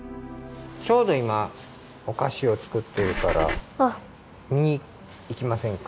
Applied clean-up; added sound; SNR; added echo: none; Engine / Car; 2 dB; none.